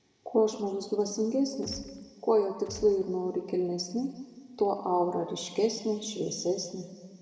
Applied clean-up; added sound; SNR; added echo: none; Gunshot, gunfire; 18 dB; reverberation time 1.4 s.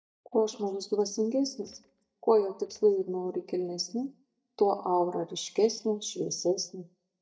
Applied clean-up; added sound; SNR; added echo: neural mask model DeepFilterNet 3.